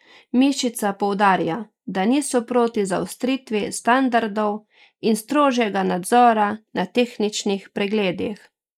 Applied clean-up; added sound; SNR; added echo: neural mask model Resemble Enhance denoiser.